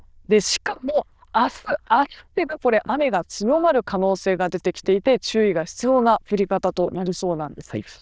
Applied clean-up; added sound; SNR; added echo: neural diffusion model UNIVERSE++.